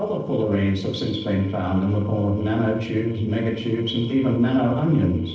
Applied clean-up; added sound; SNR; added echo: neural separator model SepFormer DNS4.